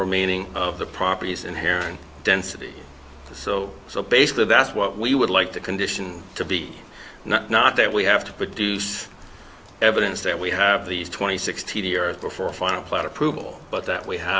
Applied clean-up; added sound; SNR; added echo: none; none; none; none.